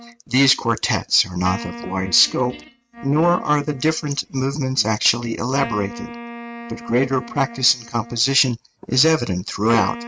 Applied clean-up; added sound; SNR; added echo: neural mask model RNNoise.